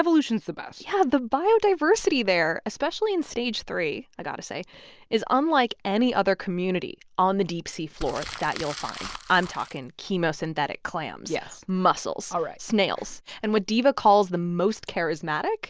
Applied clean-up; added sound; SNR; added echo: none; Crumpling, crinkling; 13 dB; none.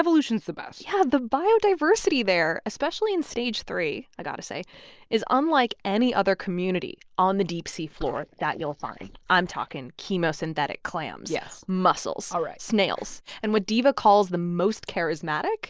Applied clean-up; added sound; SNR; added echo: neural mask model Resemble Enhance denoiser.